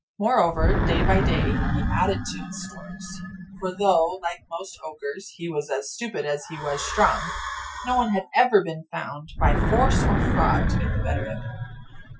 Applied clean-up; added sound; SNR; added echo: classical method Wiener filter.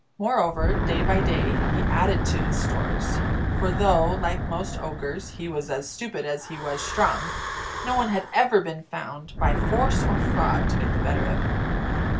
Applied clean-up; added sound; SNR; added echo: none; Wind / Breathing; -2 dB; none.